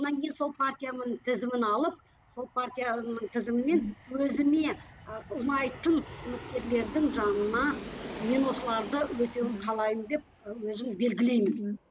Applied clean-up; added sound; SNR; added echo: none; Aircraft; 15 dB; none.